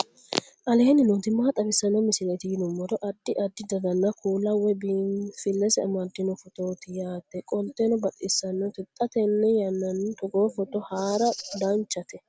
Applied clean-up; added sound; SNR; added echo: none; Rattle (instrument); 15 dB; none.